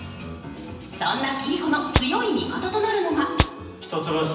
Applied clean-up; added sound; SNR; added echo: none; Rattle (instrument); 0 dB; reverberation time 1.0 s.